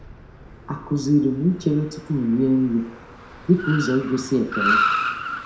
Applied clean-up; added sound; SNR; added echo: none; Car; 6 dB; reverberation time 0.6 s.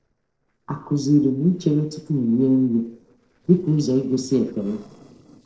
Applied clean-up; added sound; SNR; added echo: neural separator model SepFormer DNS4.